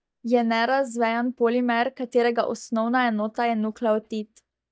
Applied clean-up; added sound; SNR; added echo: neural mask model DeepFilterNet 3.